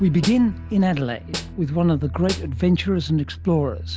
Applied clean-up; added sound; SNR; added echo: none; Snare drum; 15 dB; none.